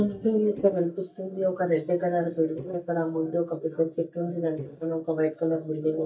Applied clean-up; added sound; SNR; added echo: neural mask model DeepFilterNet 3.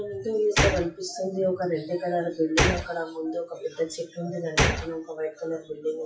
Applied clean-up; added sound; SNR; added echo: classical method WPE with log-MMSE.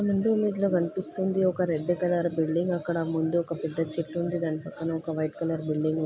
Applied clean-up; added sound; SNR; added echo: none; none; none; none.